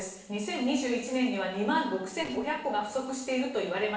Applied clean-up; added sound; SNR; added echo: neural separator model SepFormer DNS4.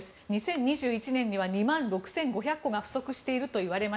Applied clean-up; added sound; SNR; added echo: none; none; none; none.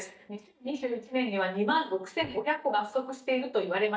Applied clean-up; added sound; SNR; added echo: neural mask model DeepFilterNet 3.